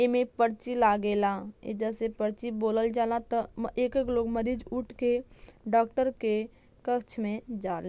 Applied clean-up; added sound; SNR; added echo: none; none; none; none.